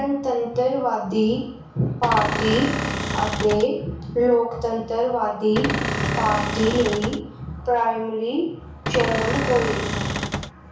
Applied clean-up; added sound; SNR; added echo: none; Cupboard open or close / Door; 2 dB; reverberation time 0.6 s.